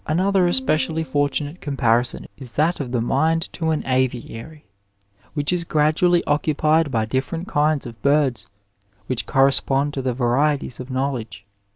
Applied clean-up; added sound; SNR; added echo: none; Piano; 17 dB; none.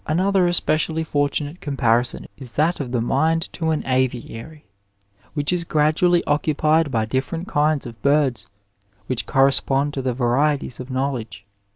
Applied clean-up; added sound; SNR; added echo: none; none; none; none.